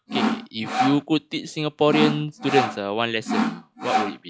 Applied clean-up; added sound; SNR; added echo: classical method log-MMSE.